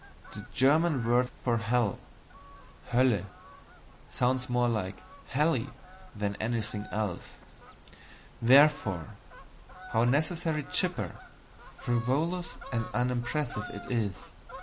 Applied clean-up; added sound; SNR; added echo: none; Fowl; 17 dB; none.